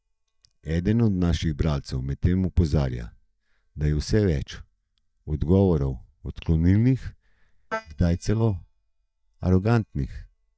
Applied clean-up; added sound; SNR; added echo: neural mask model DeepFilterNet 3.